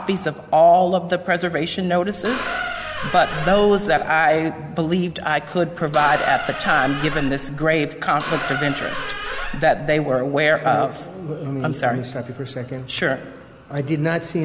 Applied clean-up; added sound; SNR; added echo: none; Squeak; 8 dB; none.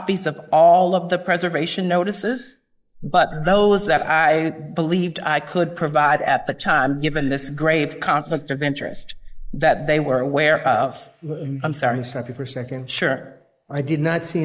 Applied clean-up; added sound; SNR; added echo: neural mask model Resemble Enhance denoiser.